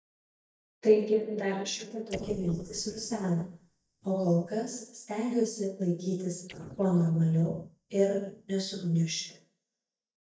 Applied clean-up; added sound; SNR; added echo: neural mask model DeepFilterNet 3.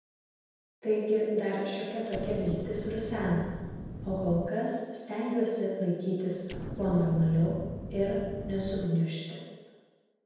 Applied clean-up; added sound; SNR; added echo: none; Explosion; 9 dB; reverberation time 1.2 s.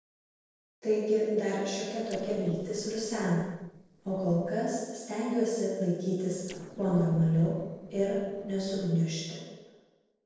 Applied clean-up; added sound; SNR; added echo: neural separator model SepFormer DNS4.